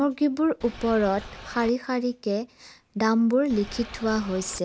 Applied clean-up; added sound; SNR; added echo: none; Boat, Water vehicle; 15 dB; none.